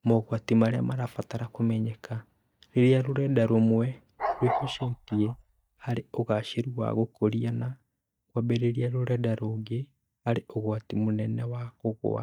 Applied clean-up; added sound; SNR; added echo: neural mask model DeepFilterNet 3.